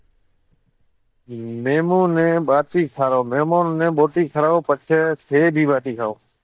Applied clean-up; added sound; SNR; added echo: neural mask model DeepFilterNet 3.